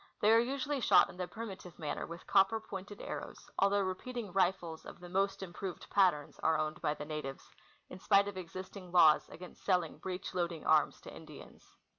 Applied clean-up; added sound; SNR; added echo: none; none; none; none.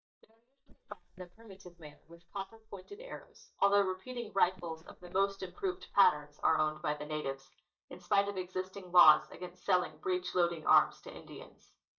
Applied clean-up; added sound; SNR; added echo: neural mask model DeepFilterNet 3.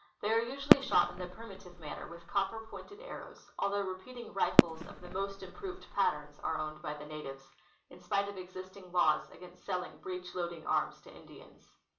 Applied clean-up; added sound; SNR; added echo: none; Fireworks; -4 dB; reverberation time 0.3 s.